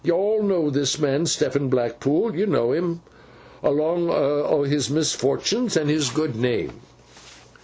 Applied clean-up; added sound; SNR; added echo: none; none; none; none.